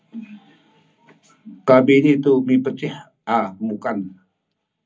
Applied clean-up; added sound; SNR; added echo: none; none; none; reverberation time 0.4 s.